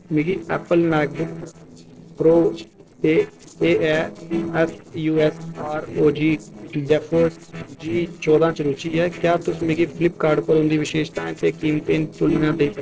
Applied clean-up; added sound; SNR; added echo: neural separator model SepFormer DNS4.